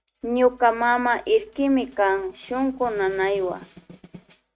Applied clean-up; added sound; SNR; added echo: neural mask model RNNoise.